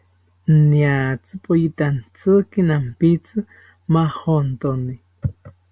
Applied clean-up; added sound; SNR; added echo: none; none; none; none.